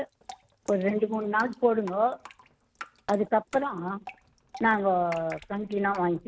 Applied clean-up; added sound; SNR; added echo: none; Drip; 20 dB; none.